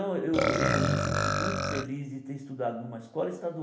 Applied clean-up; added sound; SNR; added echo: none; Burping, eructation; -3 dB; reverberation time 1.0 s.